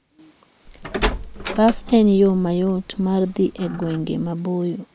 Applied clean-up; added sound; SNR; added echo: none; Door; 9 dB; none.